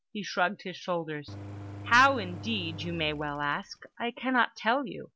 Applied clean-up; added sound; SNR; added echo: none; Engine; 13 dB; none.